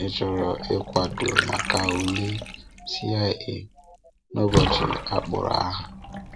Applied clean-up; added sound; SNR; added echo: none; Bathtub (filling or washing) / Water; 3 dB; none.